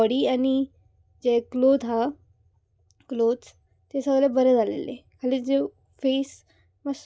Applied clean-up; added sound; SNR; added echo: none; none; none; none.